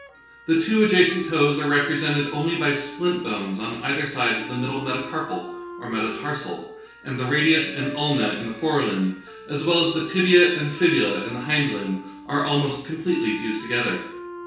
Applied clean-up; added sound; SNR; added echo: none; Wind instrument, woodwind instrument; 16 dB; reverberation time 0.6 s.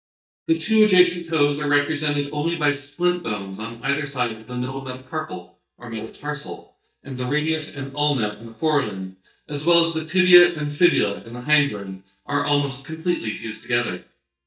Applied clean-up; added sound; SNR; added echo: neural mask model DeepFilterNet 3.